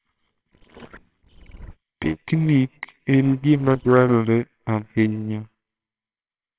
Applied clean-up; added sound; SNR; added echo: neural separator model SepFormer WHAMR!.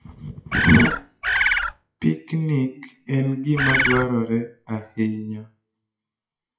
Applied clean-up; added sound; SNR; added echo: classical method WPE with log-MMSE.